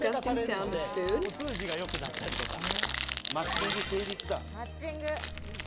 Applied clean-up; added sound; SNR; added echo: none; Crumpling, crinkling; -2 dB; none.